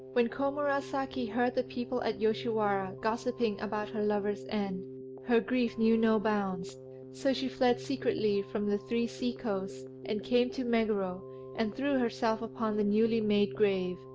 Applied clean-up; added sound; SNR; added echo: none; Keyboard (musical); 13 dB; none.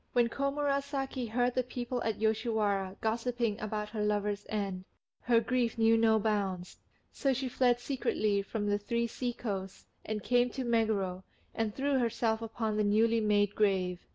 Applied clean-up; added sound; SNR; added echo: none; none; none; none.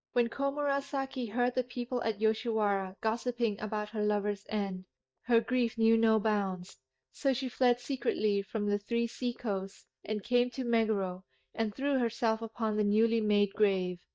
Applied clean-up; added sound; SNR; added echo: neural mask model DeepFilterNet 3.